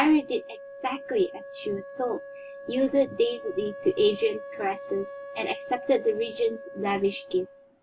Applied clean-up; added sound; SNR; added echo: none; Wind instrument, woodwind instrument; 14 dB; none.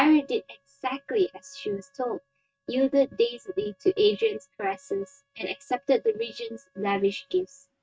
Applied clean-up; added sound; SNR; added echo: neural mask model RNNoise.